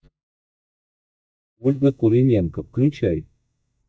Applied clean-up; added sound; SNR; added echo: neural mask model DeepFilterNet 3.